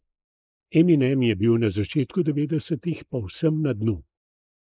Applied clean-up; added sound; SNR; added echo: neural mask model Resemble Enhance denoiser.